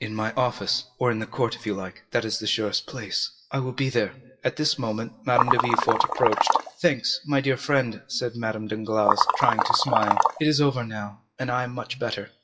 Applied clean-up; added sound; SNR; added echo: classical method WPE with log-MMSE.